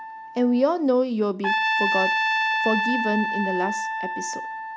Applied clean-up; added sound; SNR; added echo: none; Trumpet; 1 dB; none.